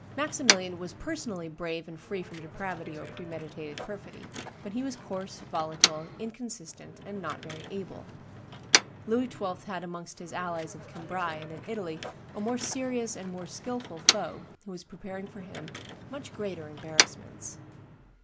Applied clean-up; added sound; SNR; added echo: none; Motor vehicle (road); -2 dB; none.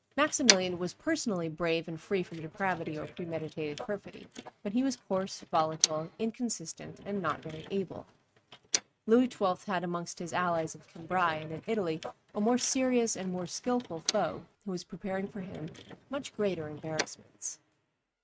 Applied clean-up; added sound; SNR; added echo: neural mask model RNNoise.